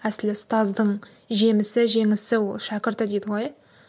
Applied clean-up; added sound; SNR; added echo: none; none; none; none.